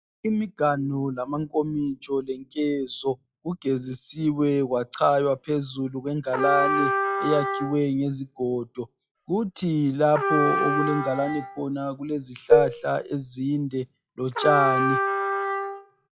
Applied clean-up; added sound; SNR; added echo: classical method log-MMSE.